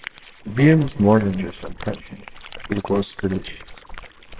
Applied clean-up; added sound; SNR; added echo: neural separator model SepFormer WHAMR!.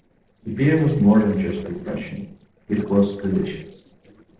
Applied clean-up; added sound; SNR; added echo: neural separator model SepFormer DNS4.